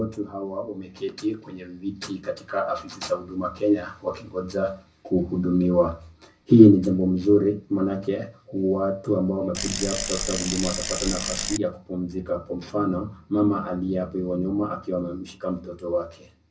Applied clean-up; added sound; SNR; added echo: none; Bicycle; 4 dB; reverberation time 0.4 s.